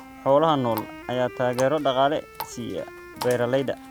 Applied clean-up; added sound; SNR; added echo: none; Water tap, faucet + Wind instrument, woodwind instrument; 15 dB; none.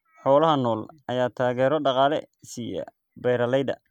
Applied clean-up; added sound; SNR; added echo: none; none; none; none.